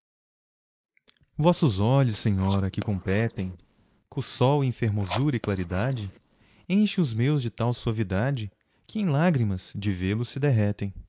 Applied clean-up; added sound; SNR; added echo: neural mask model Resemble Enhance denoiser.